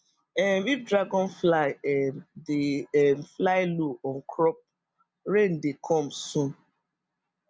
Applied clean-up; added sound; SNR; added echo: none; none; none; none.